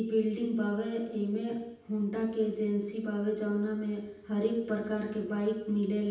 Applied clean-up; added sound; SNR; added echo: none; none; none; reverberation time 0.9 s.